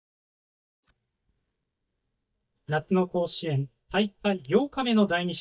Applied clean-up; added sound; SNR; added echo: neural mask model DeepFilterNet 3.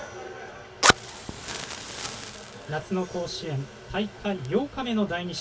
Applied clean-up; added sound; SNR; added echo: none; Fire; 0 dB; reverberation time 0.1 s.